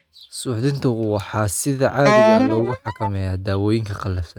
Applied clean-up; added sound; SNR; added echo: neural mask model RNNoise.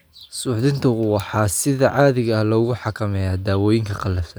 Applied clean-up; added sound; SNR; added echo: none; none; none; none.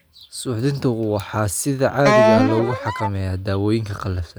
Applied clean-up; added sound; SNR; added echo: none; Wind instrument, woodwind instrument; -3 dB; none.